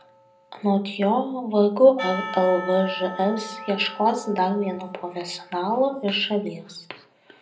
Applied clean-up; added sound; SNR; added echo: none; Percussion; 15 dB; reverberation time 0.5 s.